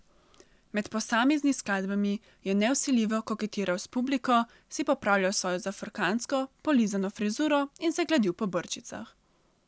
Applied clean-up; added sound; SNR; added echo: none; none; none; none.